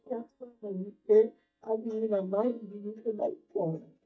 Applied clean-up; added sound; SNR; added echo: neural mask model DeepFilterNet 3.